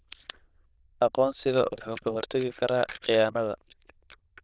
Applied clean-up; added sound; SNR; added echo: neural diffusion model UNIVERSE++.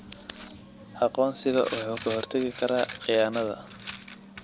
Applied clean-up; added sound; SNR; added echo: none; Coin (dropping); 14 dB; none.